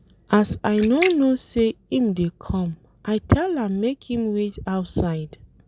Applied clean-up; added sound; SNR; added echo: none; Splash, splatter; 13 dB; none.